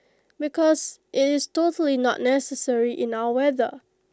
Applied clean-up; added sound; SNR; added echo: none; none; none; none.